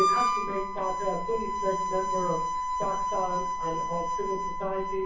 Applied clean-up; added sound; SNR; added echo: none; Harmonica; -3 dB; reverberation time 0.6 s.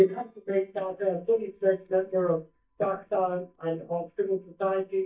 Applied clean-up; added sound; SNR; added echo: neural mask model DeepFilterNet 3.